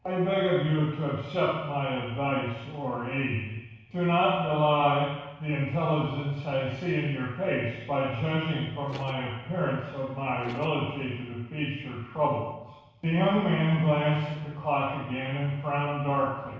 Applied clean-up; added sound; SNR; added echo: neural separator model SepFormer DNS4.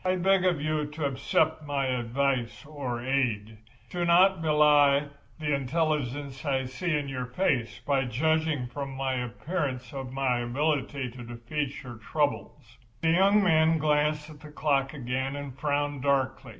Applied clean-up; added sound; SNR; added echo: none; none; none; none.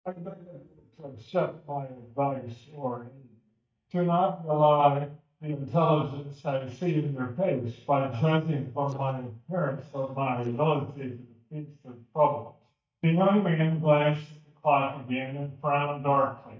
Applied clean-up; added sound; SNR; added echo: neural mask model DeepFilterNet 3.